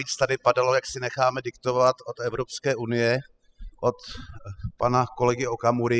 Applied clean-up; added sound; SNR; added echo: classical method spectral subtraction.